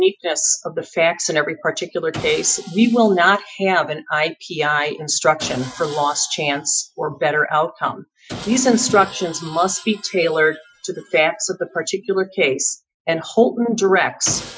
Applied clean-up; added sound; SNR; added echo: classical method Wiener filter.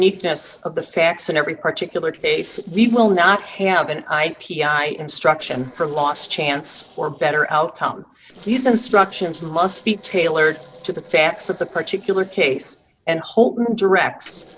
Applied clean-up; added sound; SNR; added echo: neural separator model SepFormer DNS4.